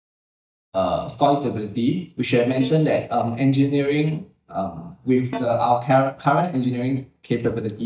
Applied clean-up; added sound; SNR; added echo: neural mask model DeepFilterNet 3.